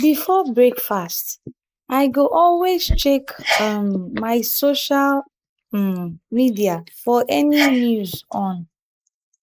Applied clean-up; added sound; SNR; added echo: neural mask model Resemble Enhance denoiser.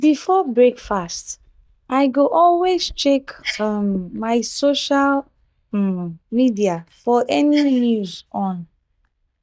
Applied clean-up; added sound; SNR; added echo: neural mask model DeepFilterNet 3.